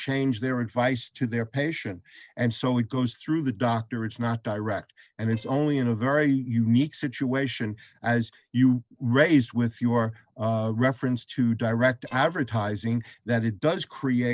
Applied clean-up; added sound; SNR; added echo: neural separator model SepFormer DNS4.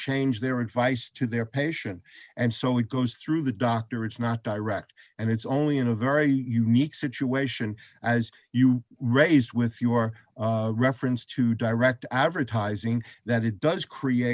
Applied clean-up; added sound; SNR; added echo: none; none; none; none.